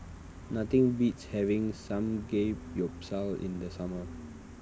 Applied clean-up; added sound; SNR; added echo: none; Gull, seagull; 13 dB; none.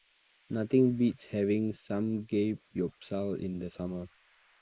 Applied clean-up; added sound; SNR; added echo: neural mask model Resemble Enhance denoiser.